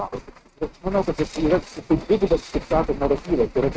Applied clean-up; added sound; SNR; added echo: neural mask model RNNoise.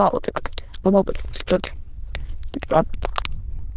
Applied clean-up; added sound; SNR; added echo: neural diffusion model UNIVERSE++.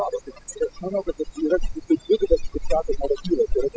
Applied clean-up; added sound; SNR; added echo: classical method spectral subtraction.